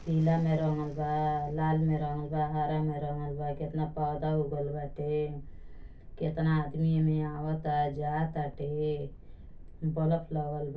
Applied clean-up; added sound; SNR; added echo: none; Thunderstorm; 14 dB; reverberation time 0.3 s.